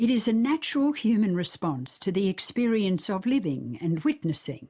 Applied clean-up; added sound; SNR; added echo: none; none; none; none.